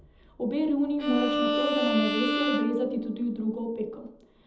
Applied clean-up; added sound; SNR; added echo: none; Bowed string instrument; 1 dB; reverberation time 0.8 s.